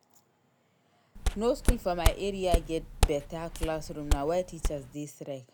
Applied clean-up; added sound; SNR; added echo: none; Walk, footsteps; -4 dB; none.